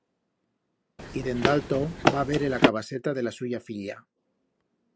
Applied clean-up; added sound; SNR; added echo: none; Run; -4 dB; none.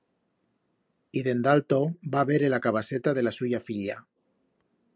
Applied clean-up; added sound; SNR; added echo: none; none; none; none.